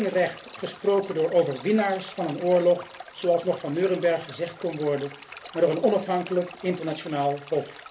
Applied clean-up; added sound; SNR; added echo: none; Stream; 18 dB; reverberation time 0.3 s.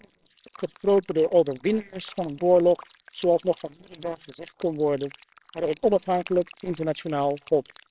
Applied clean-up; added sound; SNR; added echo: neural separator model SepFormer WHAMR!.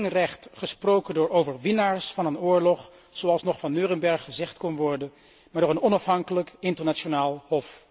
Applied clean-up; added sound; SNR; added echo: none; none; none; none.